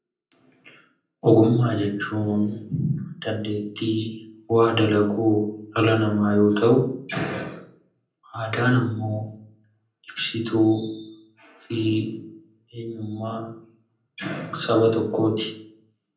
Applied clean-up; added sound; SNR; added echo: none; none; none; reverberation time 0.6 s.